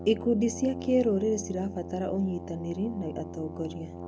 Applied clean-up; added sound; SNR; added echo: none; Brass instrument; 11 dB; none.